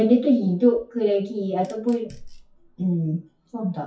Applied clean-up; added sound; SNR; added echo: classical method WPE with log-MMSE.